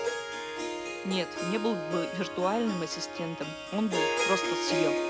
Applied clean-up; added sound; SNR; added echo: none; Harp; 0 dB; none.